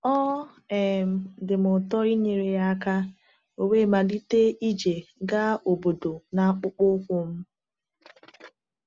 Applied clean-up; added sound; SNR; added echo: none; none; none; none.